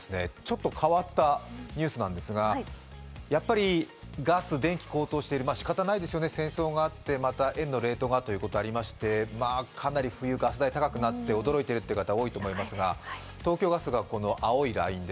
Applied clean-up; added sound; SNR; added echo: none; none; none; none.